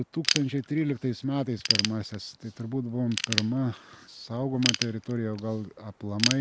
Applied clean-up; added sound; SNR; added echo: none; Ratchet, pawl / Tools; 3 dB; none.